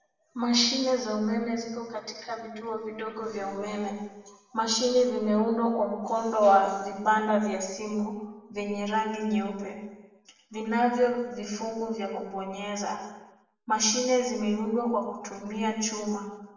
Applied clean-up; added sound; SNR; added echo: none; none; none; reverberation time 0.9 s.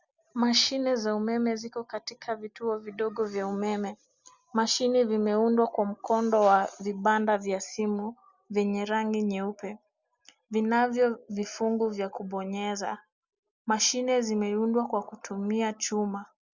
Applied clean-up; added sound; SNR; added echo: none; none; none; none.